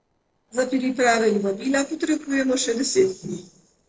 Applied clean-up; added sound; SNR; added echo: neural separator model SepFormer DNS4.